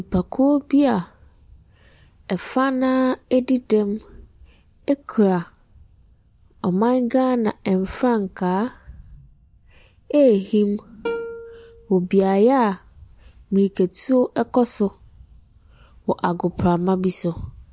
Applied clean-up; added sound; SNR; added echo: none; Plucked string instrument; 12 dB; none.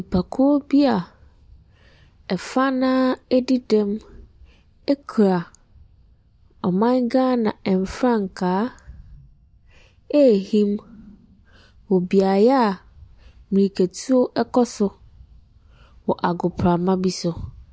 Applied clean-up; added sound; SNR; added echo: none; none; none; none.